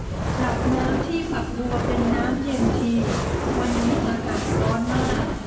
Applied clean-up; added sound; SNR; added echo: none; Fire; -2 dB; reverberation time 2.0 s.